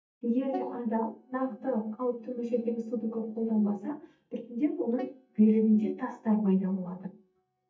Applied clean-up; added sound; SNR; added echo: neural mask model DeepFilterNet 3.